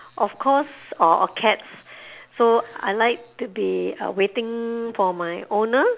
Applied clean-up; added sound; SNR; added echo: none; none; none; none.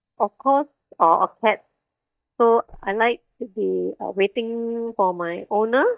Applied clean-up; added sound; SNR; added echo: neural mask model DeepFilterNet 3.